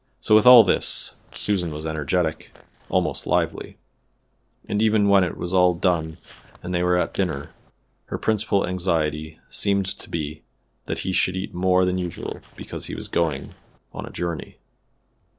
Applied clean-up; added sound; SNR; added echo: neural separator model SepFormer DNS4.